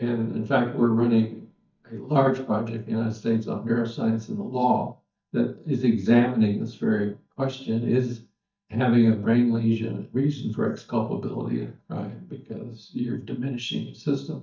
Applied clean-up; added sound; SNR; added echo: neural mask model DeepFilterNet 3.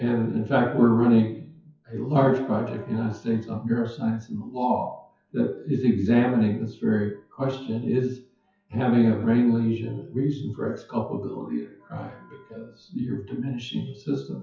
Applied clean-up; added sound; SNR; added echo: classical method WPE with log-MMSE.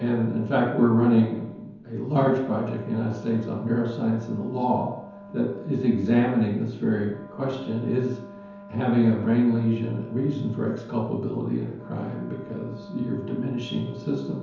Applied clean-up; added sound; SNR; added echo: none; Wind instrument, woodwind instrument; 19 dB; reverberation time 0.9 s.